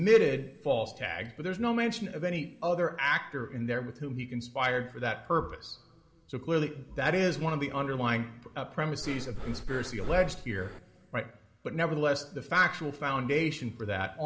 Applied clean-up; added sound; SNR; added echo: none; Breathing; 6 dB; reverberation time 1.1 s.